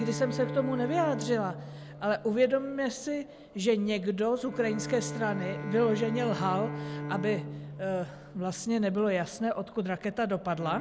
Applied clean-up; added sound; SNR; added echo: none; Bowed string instrument; 9 dB; none.